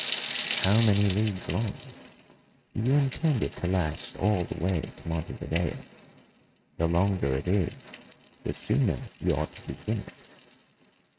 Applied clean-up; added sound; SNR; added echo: neural mask model RNNoise.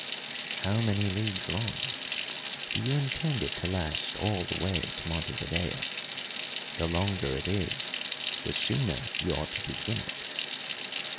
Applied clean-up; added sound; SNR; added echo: none; Sink (filling or washing) / Water tap, faucet; -4 dB; none.